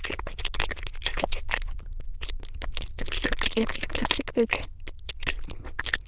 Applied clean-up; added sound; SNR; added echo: neural diffusion model UNIVERSE++.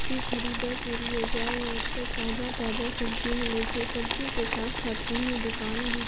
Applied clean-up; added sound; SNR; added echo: none; Boiling; -4 dB; none.